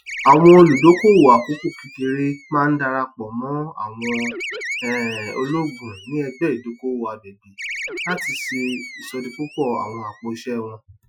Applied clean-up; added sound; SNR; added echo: classical method Wiener filter.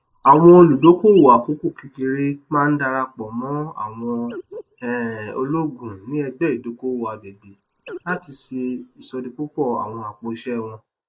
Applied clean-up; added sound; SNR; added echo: neural mask model Resemble Enhance denoiser.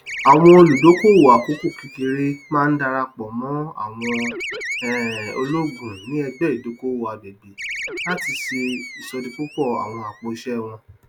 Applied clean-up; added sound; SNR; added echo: none; Animal; 13 dB; none.